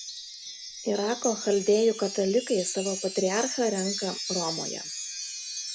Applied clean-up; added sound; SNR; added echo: none; Wind chime; 7 dB; none.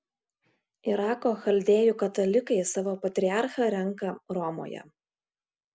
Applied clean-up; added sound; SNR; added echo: none; none; none; none.